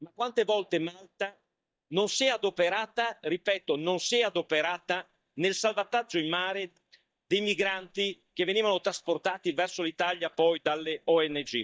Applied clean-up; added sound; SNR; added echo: neural mask model DeepFilterNet 3.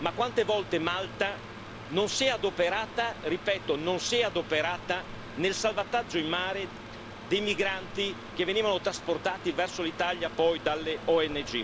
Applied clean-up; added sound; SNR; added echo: none; Mechanical fan + Mechanisms; 12 dB; none.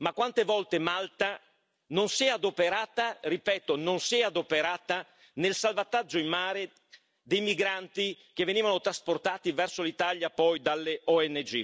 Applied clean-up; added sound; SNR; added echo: none; none; none; none.